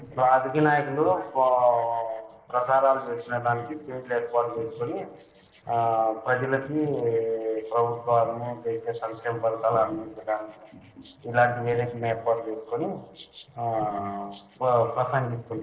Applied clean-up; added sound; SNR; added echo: neural separator model SepFormer DNS4.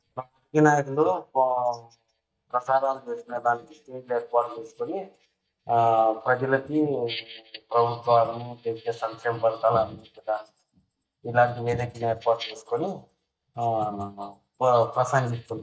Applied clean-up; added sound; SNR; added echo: neural mask model DeepFilterNet 3.